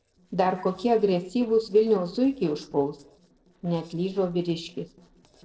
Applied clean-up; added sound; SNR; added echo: neural separator model SepFormer DNS4.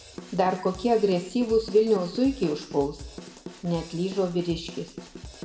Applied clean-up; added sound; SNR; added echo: none; Drum / Drum kit; 16 dB; reverberation time 0.7 s.